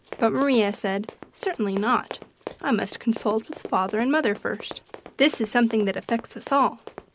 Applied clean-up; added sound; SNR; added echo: none; Run; 17 dB; none.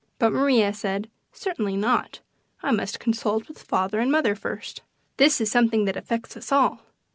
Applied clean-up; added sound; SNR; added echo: none; none; none; none.